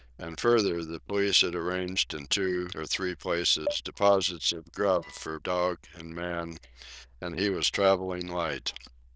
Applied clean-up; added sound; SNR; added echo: neural diffusion model UNIVERSE++.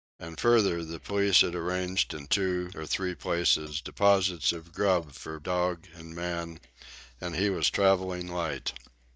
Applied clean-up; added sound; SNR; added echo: neural mask model DeepFilterNet 3.